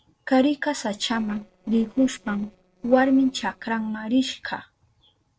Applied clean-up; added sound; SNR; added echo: neural separator model SepFormer DNS4.